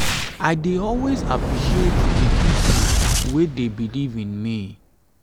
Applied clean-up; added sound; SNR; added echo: none; Boom; -3 dB; none.